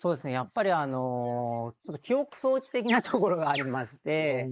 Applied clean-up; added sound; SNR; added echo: neural mask model Resemble Enhance denoiser.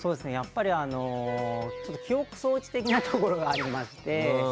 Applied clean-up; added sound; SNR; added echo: none; Wind instrument, woodwind instrument + Bird; 9 dB; none.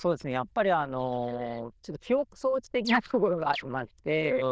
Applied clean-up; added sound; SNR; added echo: neural diffusion model UNIVERSE++.